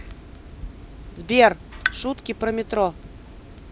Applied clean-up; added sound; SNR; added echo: none; Drip / Water tap, faucet; 11 dB; none.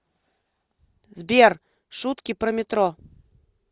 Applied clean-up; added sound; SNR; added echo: none; none; none; none.